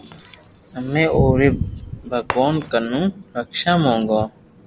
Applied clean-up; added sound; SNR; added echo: none; Shatter; 18 dB; none.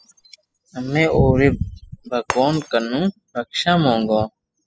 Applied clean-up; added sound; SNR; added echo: classical method spectral subtraction.